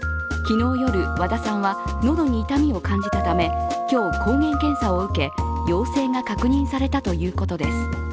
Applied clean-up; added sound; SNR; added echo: none; none; none; none.